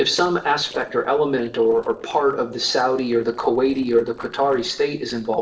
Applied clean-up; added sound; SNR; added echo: neural separator model SepFormer DNS4.